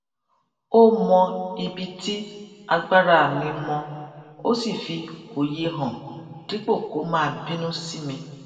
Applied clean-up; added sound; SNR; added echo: none; none; none; reverberation time 1.9 s.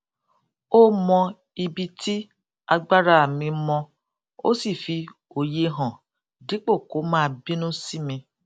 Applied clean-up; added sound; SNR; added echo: none; none; none; none.